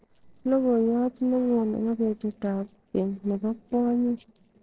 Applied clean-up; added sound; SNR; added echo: neural separator model SepFormer DNS4.